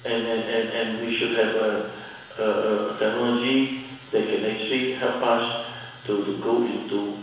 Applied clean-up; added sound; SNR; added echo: none; none; none; reverberation time 1.1 s.